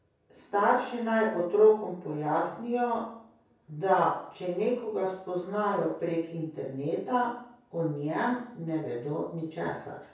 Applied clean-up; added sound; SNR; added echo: none; none; none; reverberation time 0.6 s.